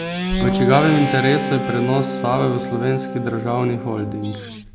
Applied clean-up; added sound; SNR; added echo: none; Guitar; 4 dB; none.